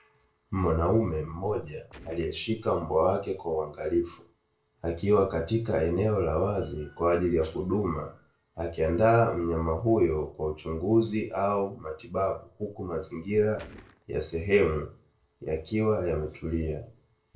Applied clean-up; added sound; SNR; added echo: neural separator model SepFormer DNS4.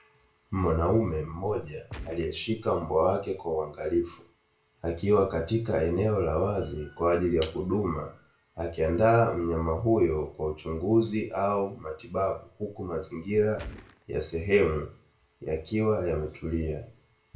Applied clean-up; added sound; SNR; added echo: none; Gunshot, gunfire; 13 dB; reverberation time 0.3 s.